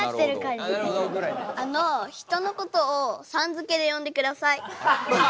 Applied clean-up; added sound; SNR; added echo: none; none; none; none.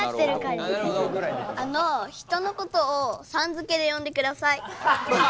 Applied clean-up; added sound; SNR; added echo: none; Typing; 15 dB; none.